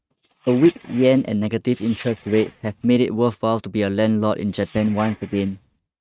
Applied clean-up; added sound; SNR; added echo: neural mask model RNNoise.